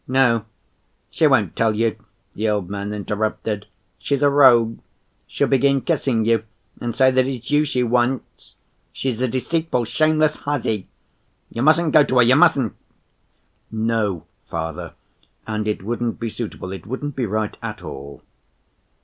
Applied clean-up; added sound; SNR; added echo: none; none; none; none.